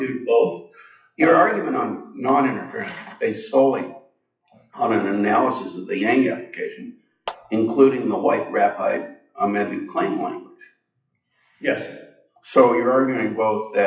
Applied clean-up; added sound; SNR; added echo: classical method WPE with log-MMSE.